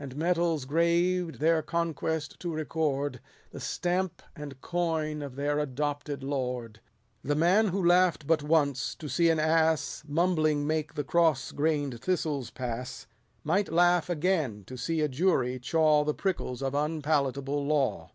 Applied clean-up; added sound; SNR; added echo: none; none; none; none.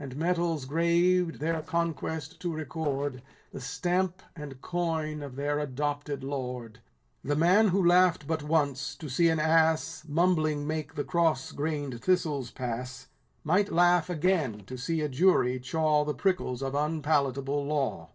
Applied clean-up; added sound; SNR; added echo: neural separator model SepFormer DNS4.